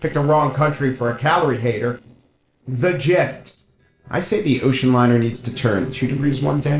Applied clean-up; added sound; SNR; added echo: neural separator model SepFormer DNS4.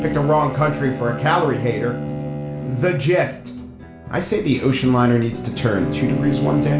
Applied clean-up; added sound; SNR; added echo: none; Bowed string instrument; 8 dB; reverberation time 0.4 s.